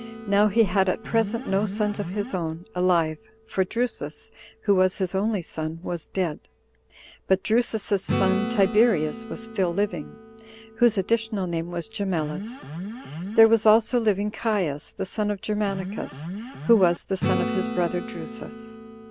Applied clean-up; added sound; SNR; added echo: none; Alarm + Acoustic guitar / Strum; 10 dB; none.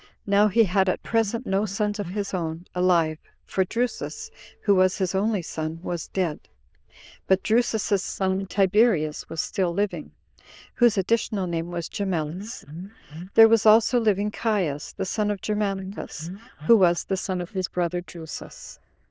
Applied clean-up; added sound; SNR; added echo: neural diffusion model UNIVERSE++.